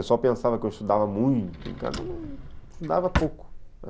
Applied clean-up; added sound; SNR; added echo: none; Drawer open or close; 9 dB; none.